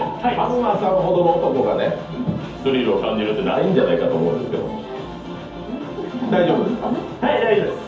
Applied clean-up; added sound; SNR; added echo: none; none; none; reverberation time 0.5 s.